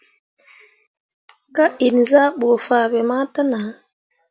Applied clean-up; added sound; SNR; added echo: none; none; none; none.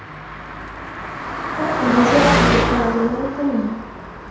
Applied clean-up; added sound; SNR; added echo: none; Car passing by; 0 dB; reverberation time 0.9 s.